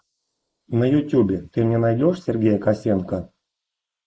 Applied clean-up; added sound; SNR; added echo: neural mask model Resemble Enhance denoiser.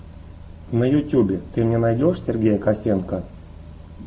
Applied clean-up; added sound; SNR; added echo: none; none; none; none.